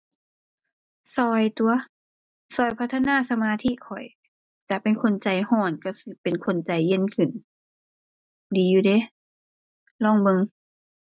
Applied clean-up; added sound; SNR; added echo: none; none; none; none.